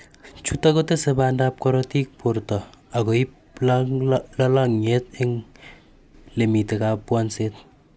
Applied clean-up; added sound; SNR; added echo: none; none; none; none.